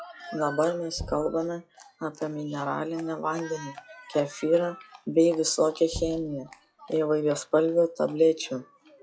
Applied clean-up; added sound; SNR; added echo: classical method log-MMSE.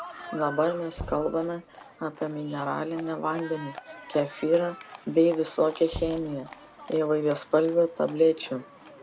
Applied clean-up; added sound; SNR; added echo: none; Livestock, farm animals, working animals + Knock; 16 dB; none.